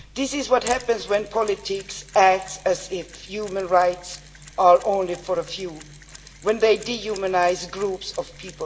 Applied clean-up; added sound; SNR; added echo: none; Mechanisms; 20 dB; reverberation time 0.6 s.